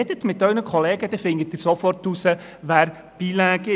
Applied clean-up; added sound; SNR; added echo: none; none; none; none.